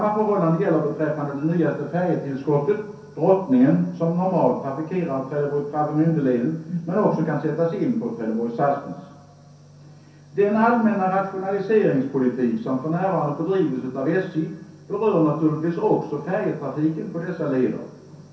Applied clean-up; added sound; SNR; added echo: none; none; none; reverberation time 0.6 s.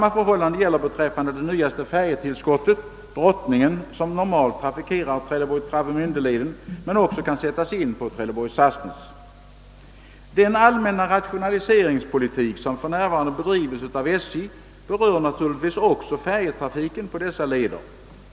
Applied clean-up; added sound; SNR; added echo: none; none; none; none.